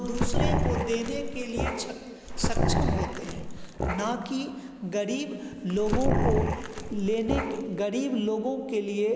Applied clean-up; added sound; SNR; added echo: none; Growling; -2 dB; none.